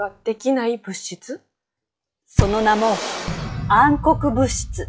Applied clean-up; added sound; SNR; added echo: classical method log-MMSE.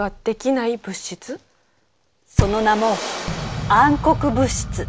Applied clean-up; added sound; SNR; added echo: none; Knock; 10 dB; none.